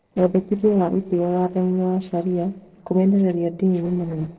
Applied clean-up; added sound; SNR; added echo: neural separator model SepFormer DNS4.